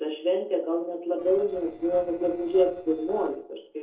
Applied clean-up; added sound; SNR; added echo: neural separator model SepFormer DNS4.